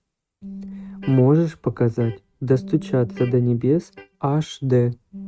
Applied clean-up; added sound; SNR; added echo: neural mask model RNNoise.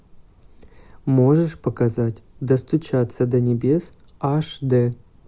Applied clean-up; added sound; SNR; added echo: none; none; none; none.